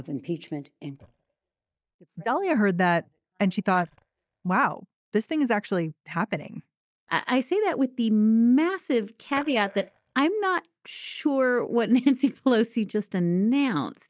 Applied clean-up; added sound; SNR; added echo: neural mask model DeepFilterNet 3.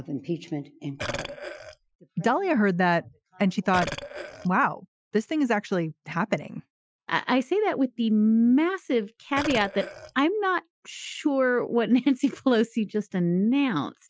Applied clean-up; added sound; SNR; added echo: classical method Wiener filter.